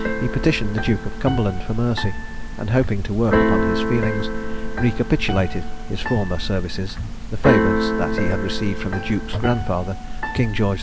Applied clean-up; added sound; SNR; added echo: none; Keyboard (musical); 0 dB; none.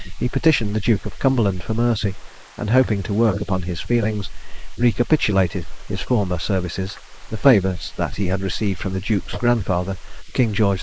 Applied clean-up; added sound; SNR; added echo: neural mask model Resemble Enhance denoiser.